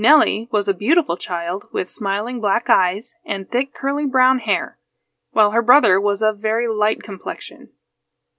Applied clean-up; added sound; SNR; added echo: none; none; none; none.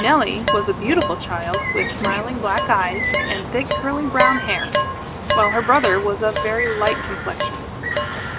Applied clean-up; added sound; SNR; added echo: none; Bird + Dishes, pots, and pans; 2 dB; none.